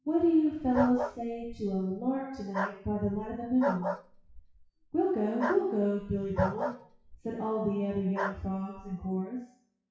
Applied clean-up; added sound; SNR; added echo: classical method WPE with log-MMSE.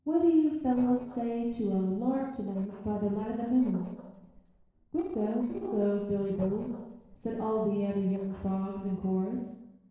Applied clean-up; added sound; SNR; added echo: neural separator model SepFormer DNS4.